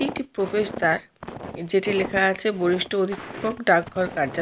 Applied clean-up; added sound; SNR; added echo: none; Walk, footsteps; 13 dB; none.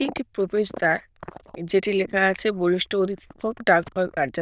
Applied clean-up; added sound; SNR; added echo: neural diffusion model UNIVERSE++.